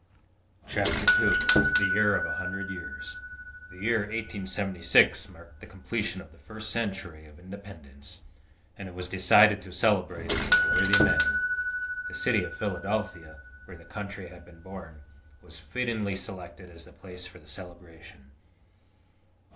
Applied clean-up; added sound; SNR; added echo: none; Doorbell; 0 dB; none.